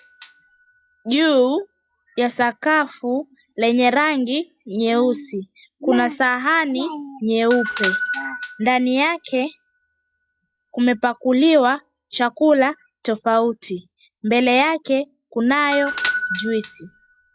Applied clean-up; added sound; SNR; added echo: classical method log-MMSE.